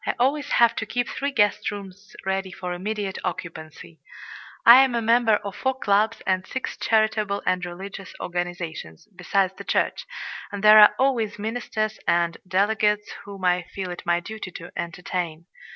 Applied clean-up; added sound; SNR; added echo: none; none; none; none.